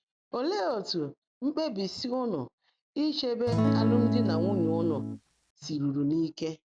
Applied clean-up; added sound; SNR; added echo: none; Acoustic guitar / Strum; -4 dB; none.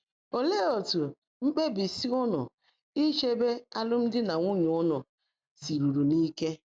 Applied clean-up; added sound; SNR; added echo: none; none; none; none.